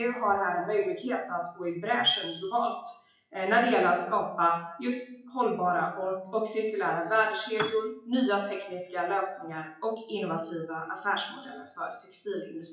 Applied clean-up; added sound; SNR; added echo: classical method WPE with log-MMSE.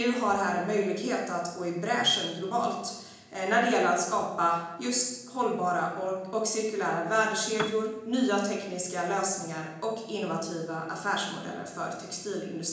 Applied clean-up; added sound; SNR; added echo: none; Piano; 5 dB; reverberation time 1.0 s.